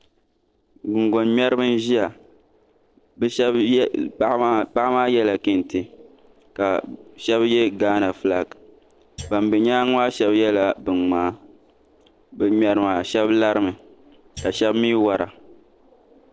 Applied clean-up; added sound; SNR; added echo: neural separator model SepFormer DNS4.